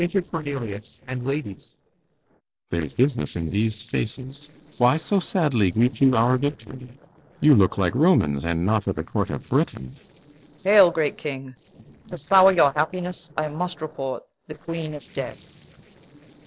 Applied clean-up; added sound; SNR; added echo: neural separator model SepFormer DNS4.